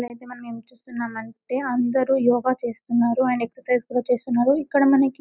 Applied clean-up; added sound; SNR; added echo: none; none; none; none.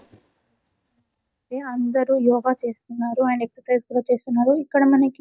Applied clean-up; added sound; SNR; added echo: neural mask model DeepFilterNet 3.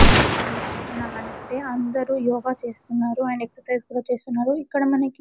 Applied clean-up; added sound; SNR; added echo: none; Gunshot, gunfire; -1 dB; none.